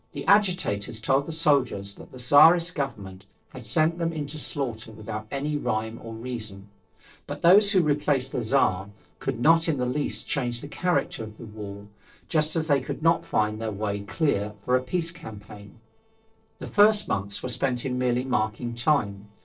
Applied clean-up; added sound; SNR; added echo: neural separator model SepFormer DNS4.